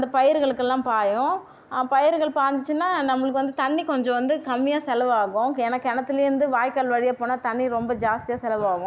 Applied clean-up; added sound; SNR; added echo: none; none; none; none.